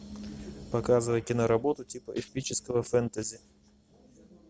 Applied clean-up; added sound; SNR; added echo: none; none; none; none.